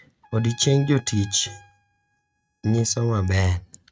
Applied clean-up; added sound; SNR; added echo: neural mask model RNNoise.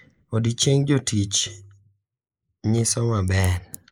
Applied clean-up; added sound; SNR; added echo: neural mask model Resemble Enhance denoiser.